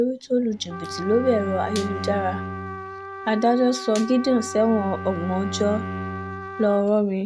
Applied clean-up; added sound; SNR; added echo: none; Bowed string instrument + Trumpet; 9 dB; none.